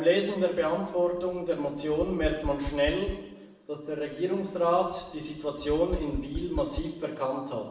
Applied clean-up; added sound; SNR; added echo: none; Tap; 11 dB; reverberation time 0.9 s.